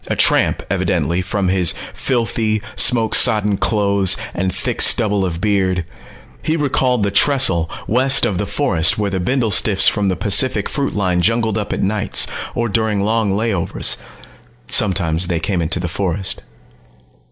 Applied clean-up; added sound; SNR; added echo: none; none; none; none.